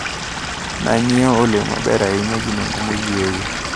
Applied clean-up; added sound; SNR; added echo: none; Stream / Liquid; 5 dB; none.